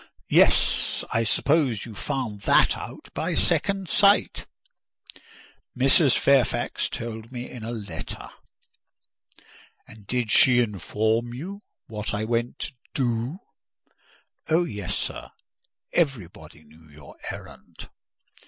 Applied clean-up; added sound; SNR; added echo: none; none; none; none.